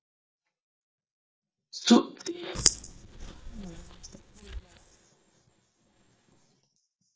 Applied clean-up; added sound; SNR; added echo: neural mask model DeepFilterNet 3.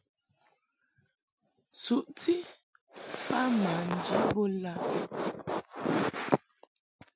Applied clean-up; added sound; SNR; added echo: none; none; none; none.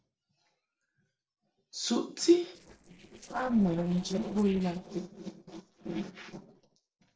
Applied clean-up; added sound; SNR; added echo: neural separator model SepFormer DNS4.